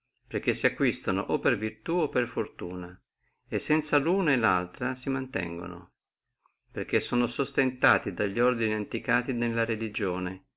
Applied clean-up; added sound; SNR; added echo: none; none; none; none.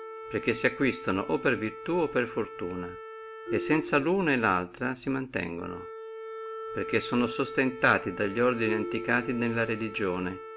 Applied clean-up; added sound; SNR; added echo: none; Marimba, xylophone + Wind instrument, woodwind instrument; 10 dB; none.